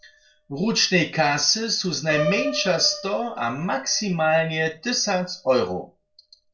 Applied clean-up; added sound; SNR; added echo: none; Piano; 11 dB; reverberation time 0.2 s.